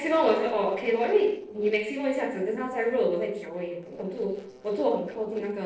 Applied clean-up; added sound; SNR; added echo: neural separator model SepFormer DNS4.